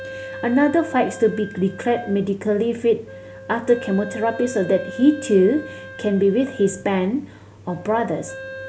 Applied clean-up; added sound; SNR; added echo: none; Wind instrument, woodwind instrument; 15 dB; none.